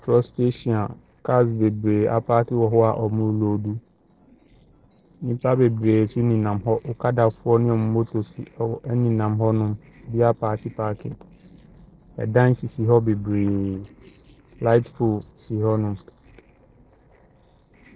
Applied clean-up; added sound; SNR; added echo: neural separator model SepFormer DNS4.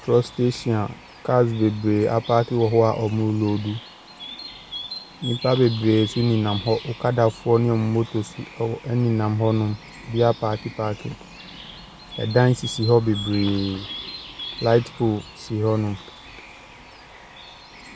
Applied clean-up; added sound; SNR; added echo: none; Bird; 16 dB; none.